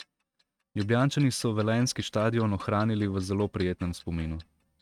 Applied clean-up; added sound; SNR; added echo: neural mask model RNNoise.